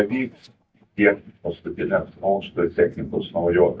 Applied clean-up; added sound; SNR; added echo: neural mask model DeepFilterNet 3.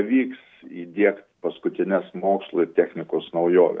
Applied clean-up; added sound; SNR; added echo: none; none; none; none.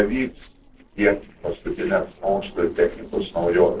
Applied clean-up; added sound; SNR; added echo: neural separator model SepFormer DNS4.